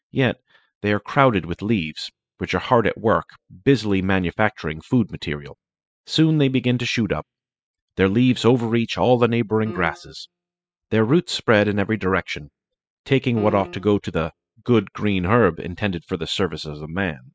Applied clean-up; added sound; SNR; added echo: classical method spectral subtraction.